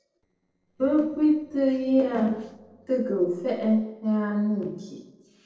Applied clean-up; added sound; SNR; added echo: neural separator model SepFormer DNS4.